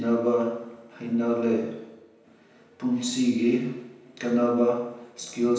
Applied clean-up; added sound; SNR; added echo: none; none; none; reverberation time 0.9 s.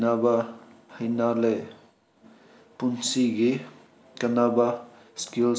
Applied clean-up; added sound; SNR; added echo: none; none; none; none.